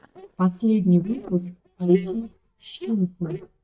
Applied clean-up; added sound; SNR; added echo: neural mask model DeepFilterNet 3.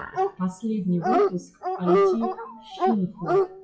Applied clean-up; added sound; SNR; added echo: classical method WPE with log-MMSE.